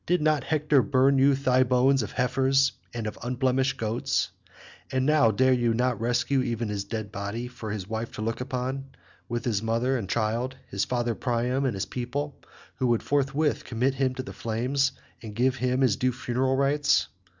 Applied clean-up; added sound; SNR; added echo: none; none; none; none.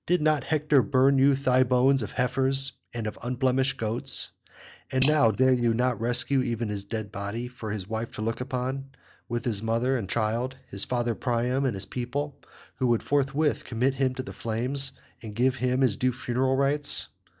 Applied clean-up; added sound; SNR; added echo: neural mask model DeepFilterNet 3.